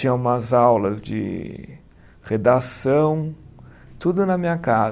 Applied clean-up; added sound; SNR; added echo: none; none; none; none.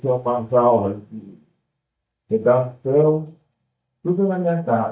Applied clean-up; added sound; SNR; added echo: neural mask model DeepFilterNet 3.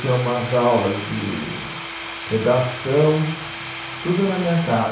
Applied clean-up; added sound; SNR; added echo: none; Tools / Domestic sounds, home sounds; 10 dB; reverberation time 0.6 s.